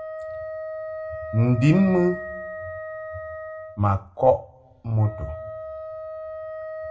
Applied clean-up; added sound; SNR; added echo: none; Wind instrument, woodwind instrument; 10 dB; reverberation time 0.3 s.